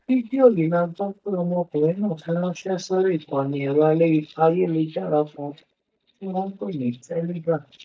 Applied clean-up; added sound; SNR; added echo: neural mask model DeepFilterNet 3.